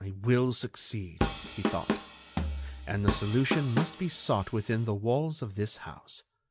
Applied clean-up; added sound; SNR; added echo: none; Drum kit; 3 dB; none.